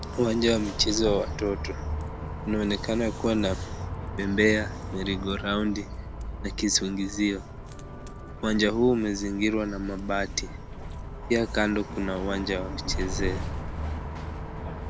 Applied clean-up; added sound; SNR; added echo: none; Bus; 6 dB; none.